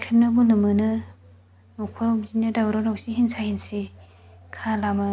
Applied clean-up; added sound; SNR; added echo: none; none; none; none.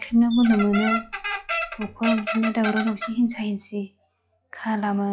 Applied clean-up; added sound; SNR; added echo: classical method log-MMSE.